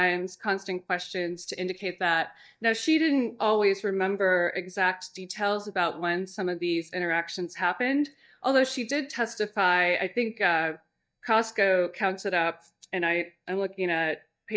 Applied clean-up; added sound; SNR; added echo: neural mask model DeepFilterNet 3.